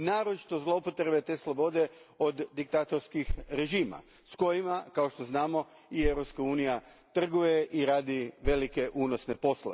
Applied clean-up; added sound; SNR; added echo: none; Thump, thud; 7 dB; none.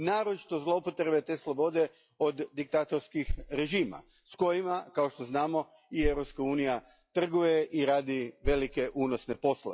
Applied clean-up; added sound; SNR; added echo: classical method log-MMSE.